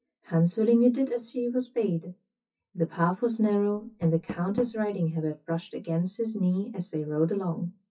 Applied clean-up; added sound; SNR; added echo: classical method WPE with log-MMSE.